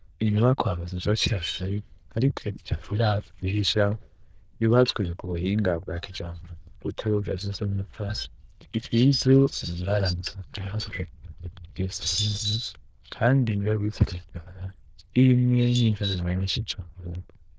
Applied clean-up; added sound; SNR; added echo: neural diffusion model UNIVERSE++.